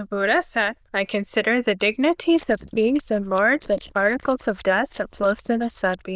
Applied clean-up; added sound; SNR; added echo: neural diffusion model UNIVERSE++.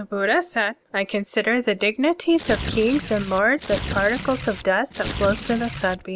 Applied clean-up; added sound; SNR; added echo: none; Tearing; 9 dB; none.